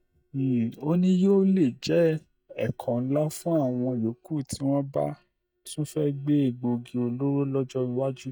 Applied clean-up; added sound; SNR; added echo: neural mask model DeepFilterNet 3.